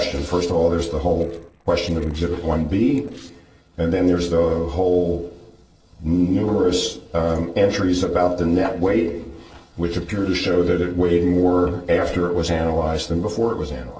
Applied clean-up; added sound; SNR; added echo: neural separator model SepFormer DNS4.